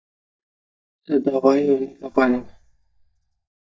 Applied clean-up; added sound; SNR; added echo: neural mask model DeepFilterNet 3.